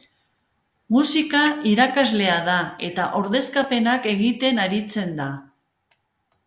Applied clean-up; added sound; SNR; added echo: none; Snare drum; 17 dB; none.